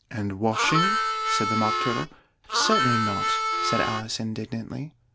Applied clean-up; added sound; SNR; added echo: none; Harmonica; -3 dB; none.